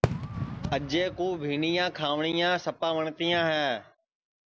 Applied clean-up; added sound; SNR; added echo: none; Fireworks; 8 dB; none.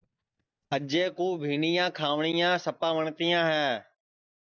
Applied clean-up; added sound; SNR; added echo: neural mask model DeepFilterNet 3.